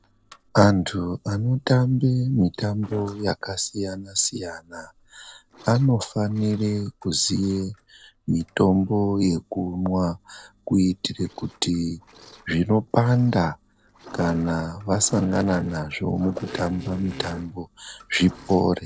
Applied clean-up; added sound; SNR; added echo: neural separator model SepFormer DNS4.